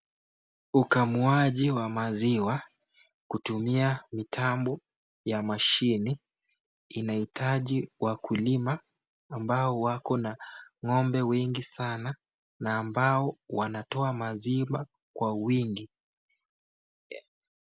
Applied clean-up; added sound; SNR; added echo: none; none; none; none.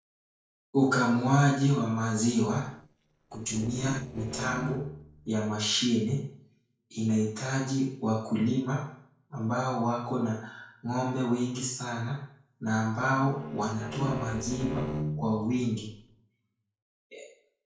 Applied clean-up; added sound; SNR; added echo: neural separator model SepFormer DNS4.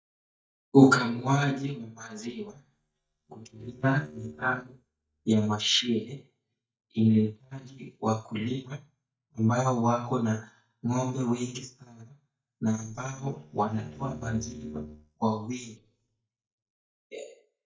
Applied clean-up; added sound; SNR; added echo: neural mask model DeepFilterNet 3.